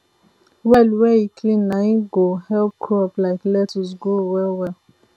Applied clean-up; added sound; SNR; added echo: none; none; none; none.